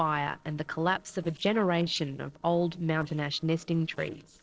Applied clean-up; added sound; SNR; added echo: neural separator model SepFormer DNS4.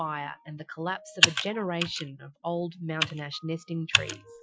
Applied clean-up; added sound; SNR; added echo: classical method Wiener filter.